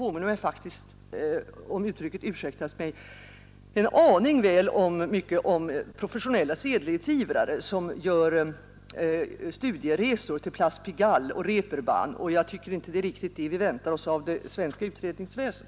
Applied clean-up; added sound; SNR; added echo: none; none; none; none.